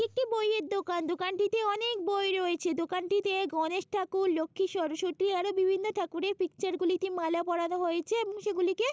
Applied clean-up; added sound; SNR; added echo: none; none; none; none.